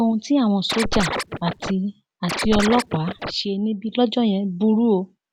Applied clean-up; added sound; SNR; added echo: none; Scratching (performance technique); 5 dB; none.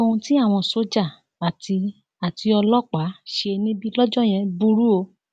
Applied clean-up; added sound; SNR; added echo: none; none; none; none.